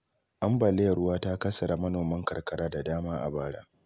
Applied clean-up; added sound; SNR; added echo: none; none; none; none.